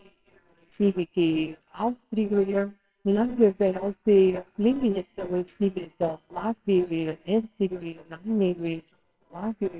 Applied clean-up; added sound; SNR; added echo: neural separator model SepFormer WHAMR!.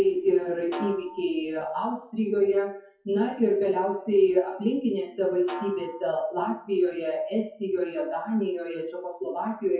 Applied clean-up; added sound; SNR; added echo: classical method WPE with log-MMSE.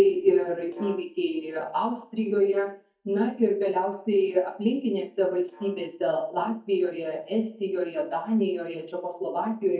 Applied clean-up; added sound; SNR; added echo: neural mask model DeepFilterNet 3.